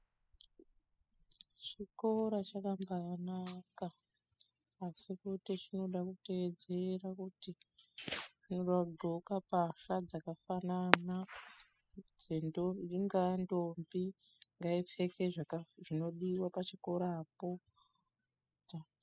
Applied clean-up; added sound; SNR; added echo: classical method spectral subtraction.